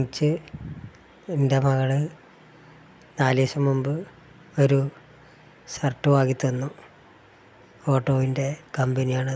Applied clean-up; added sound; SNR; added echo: none; none; none; none.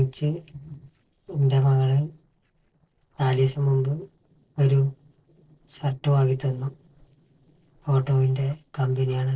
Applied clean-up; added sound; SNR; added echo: neural separator model SepFormer DNS4.